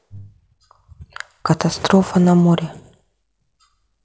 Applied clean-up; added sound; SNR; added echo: none; none; none; none.